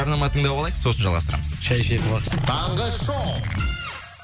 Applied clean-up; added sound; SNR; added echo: none; none; none; none.